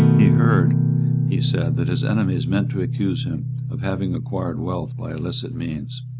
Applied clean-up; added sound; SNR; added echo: none; Guitar; -5 dB; none.